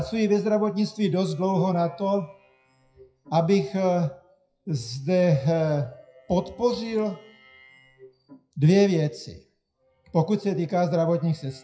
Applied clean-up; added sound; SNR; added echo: classical method WPE with log-MMSE.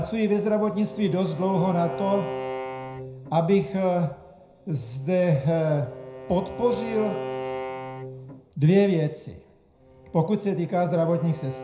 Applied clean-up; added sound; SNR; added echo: none; Bowed string instrument; 12 dB; reverberation time 0.4 s.